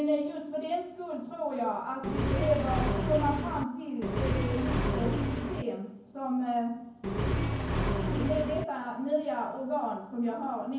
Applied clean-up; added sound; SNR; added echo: none; Accelerating, revving, vroom; -3 dB; reverberation time 0.9 s.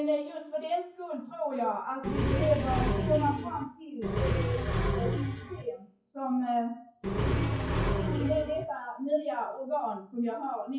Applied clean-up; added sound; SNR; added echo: classical method WPE with log-MMSE.